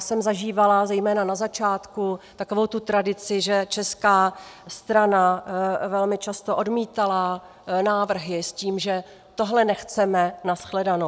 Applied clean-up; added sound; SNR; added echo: none; none; none; none.